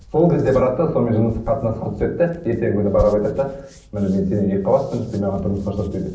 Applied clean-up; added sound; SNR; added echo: none; Hands; 16 dB; reverberation time 0.6 s.